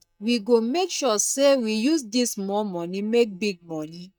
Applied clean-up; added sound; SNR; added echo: neural mask model DeepFilterNet 3.